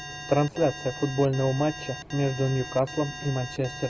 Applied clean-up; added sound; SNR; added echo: none; Alarm; 13 dB; none.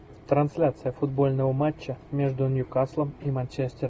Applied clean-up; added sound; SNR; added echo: none; none; none; none.